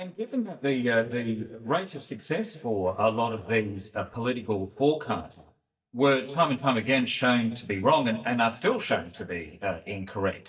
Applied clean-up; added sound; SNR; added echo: neural mask model DeepFilterNet 3.